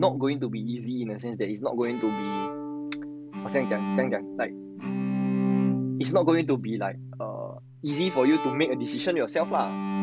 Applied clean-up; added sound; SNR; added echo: none; Bowed string instrument; 3 dB; none.